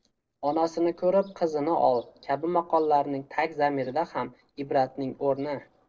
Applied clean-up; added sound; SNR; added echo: neural separator model SepFormer DNS4.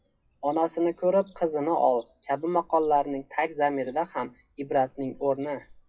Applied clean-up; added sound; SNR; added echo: classical method WPE with log-MMSE.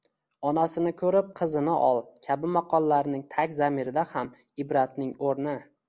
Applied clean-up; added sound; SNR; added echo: none; none; none; none.